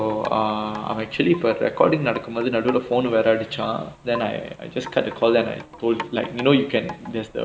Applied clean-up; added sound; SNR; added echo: none; Wind chime; 18 dB; none.